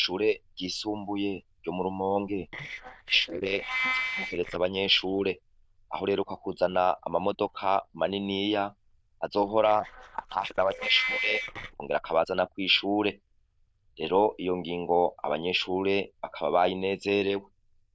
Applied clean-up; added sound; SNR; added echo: neural diffusion model UNIVERSE++.